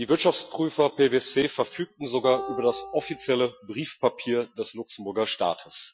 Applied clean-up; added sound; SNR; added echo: classical method Wiener filter.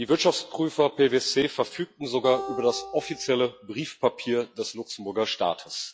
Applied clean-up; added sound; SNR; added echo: classical method log-MMSE.